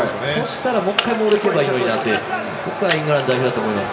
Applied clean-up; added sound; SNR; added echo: none; Camera; 12 dB; reverberation time 2.2 s.